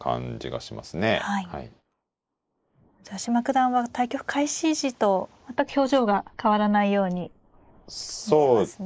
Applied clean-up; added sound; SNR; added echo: neural mask model Resemble Enhance denoiser.